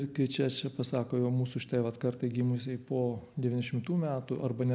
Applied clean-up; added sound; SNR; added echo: none; none; none; none.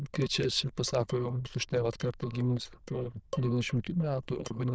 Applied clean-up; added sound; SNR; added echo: neural diffusion model UNIVERSE++.